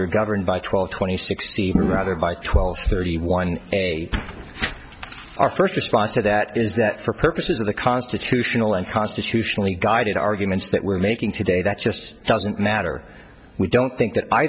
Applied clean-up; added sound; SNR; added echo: none; none; none; none.